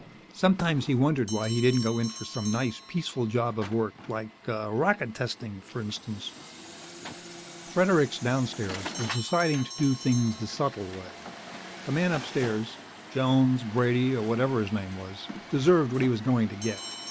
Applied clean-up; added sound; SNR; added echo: none; Bell + Truck; 14 dB; none.